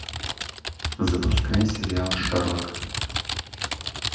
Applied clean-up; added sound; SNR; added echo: none; Typing; 3 dB; reverberation time 0.9 s.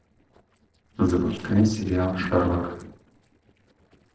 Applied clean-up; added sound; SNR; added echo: neural separator model SepFormer DNS4.